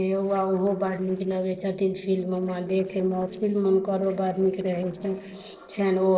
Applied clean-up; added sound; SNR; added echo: neural separator model SepFormer DNS4.